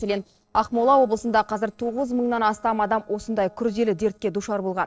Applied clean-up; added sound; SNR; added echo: neural separator model SepFormer DNS4.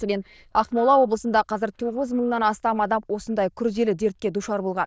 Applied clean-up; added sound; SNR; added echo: neural diffusion model UNIVERSE++.